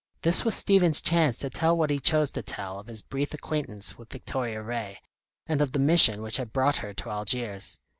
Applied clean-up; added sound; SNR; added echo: none; none; none; none.